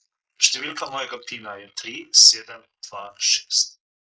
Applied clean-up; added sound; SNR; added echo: neural mask model Resemble Enhance denoiser.